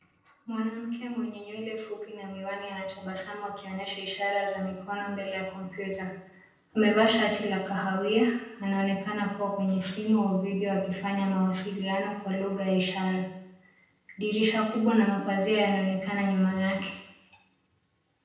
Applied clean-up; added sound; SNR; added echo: neural separator model SepFormer DNS4.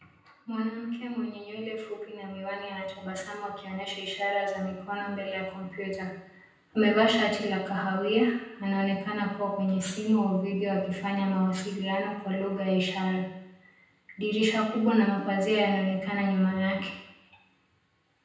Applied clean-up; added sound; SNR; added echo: none; Acoustic guitar; 18 dB; reverberation time 0.9 s.